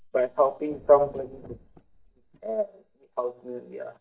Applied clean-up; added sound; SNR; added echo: neural mask model DeepFilterNet 3.